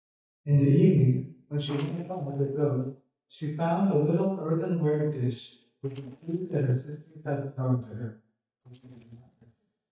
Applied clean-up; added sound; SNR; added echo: neural mask model DeepFilterNet 3.